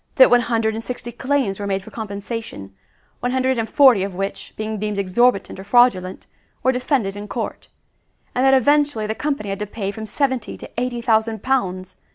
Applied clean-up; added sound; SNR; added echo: none; none; none; none.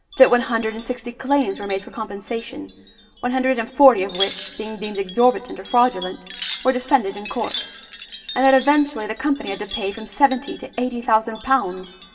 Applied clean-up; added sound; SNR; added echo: none; Wind chime; 16 dB; reverberation time 1.4 s.